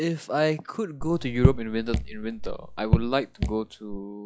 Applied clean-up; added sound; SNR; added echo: classical method log-MMSE.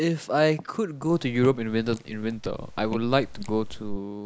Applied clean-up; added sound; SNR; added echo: neural mask model Resemble Enhance denoiser.